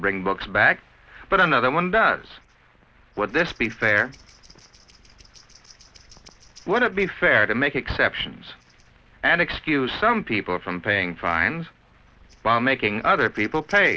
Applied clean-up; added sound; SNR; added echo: neural separator model SepFormer DNS4.